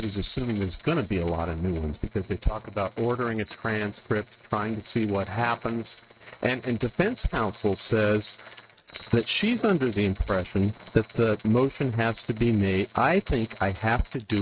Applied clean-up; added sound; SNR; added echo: neural mask model RNNoise.